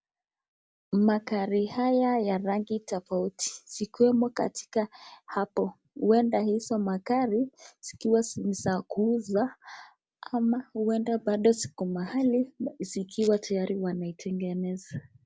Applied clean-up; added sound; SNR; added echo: none; none; none; none.